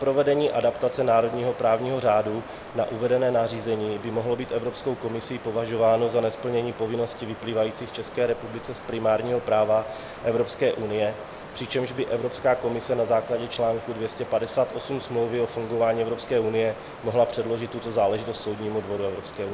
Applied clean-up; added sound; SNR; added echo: none; Water; 15 dB; none.